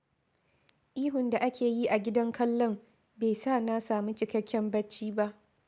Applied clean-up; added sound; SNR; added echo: none; none; none; none.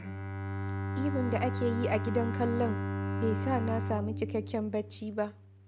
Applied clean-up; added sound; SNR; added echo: none; Bowed string instrument; 1 dB; none.